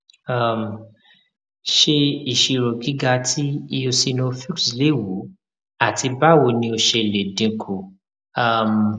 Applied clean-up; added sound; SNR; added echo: none; none; none; none.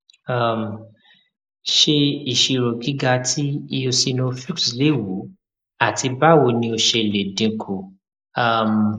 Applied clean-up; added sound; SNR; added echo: neural mask model Resemble Enhance denoiser.